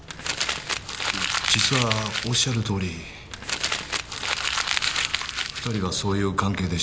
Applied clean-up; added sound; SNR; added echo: none; Crumpling, crinkling; 0 dB; none.